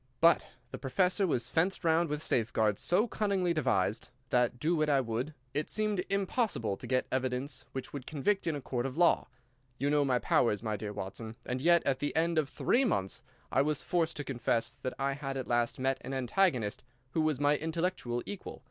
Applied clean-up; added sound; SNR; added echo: none; none; none; none.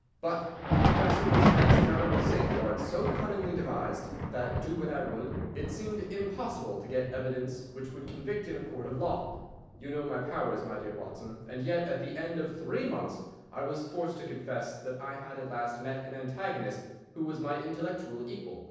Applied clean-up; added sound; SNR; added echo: none; Thunder; -2 dB; reverberation time 1.1 s.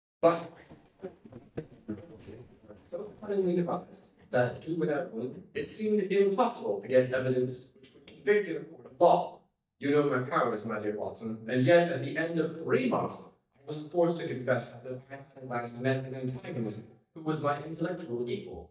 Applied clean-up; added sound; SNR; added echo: neural mask model DeepFilterNet 3.